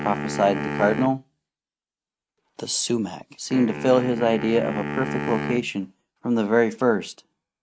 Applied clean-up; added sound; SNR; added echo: neural mask model RNNoise.